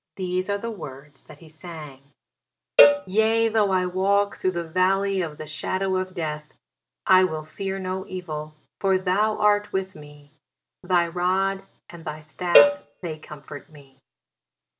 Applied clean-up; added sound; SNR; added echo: none; Cowbell; -2 dB; none.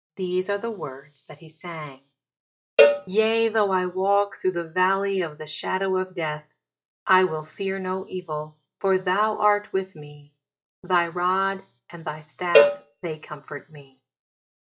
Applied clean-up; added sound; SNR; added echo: classical method log-MMSE.